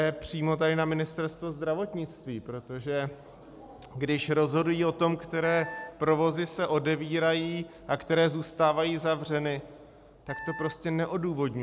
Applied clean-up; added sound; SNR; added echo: none; Wind instrument, woodwind instrument; 13 dB; none.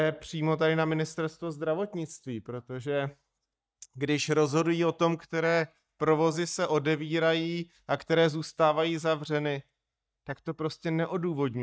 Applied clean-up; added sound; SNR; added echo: neural mask model DeepFilterNet 3.